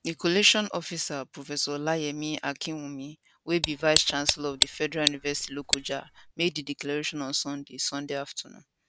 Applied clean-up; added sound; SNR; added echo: none; Tick; 1 dB; none.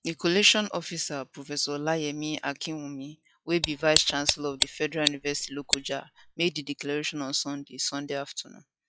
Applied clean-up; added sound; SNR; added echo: classical method log-MMSE.